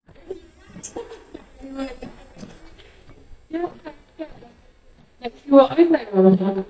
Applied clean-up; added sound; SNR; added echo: neural mask model DeepFilterNet 3.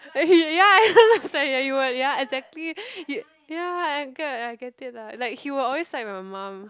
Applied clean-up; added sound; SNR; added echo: none; none; none; none.